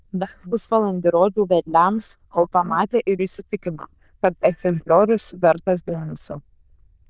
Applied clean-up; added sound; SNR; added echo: neural diffusion model UNIVERSE++.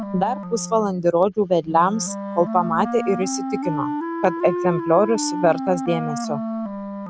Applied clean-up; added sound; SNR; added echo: none; Wind instrument, woodwind instrument; 6 dB; none.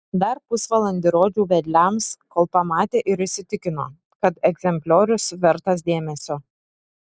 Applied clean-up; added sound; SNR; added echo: none; none; none; none.